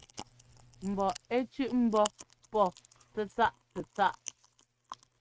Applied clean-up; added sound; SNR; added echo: neural mask model RNNoise.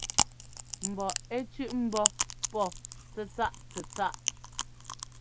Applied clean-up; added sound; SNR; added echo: none; Chewing, mastication; 0 dB; none.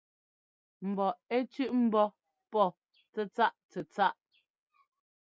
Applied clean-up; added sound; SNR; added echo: none; none; none; none.